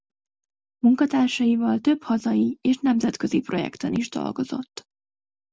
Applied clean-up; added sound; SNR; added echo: none; none; none; none.